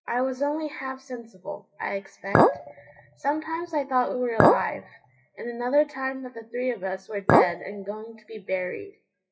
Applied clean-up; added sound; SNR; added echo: classical method WPE with log-MMSE.